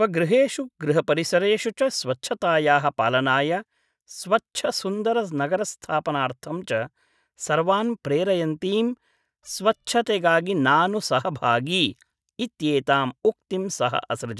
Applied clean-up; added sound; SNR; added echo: neural mask model DeepFilterNet 3.